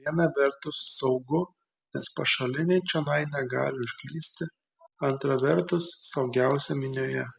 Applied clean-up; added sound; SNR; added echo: none; none; none; none.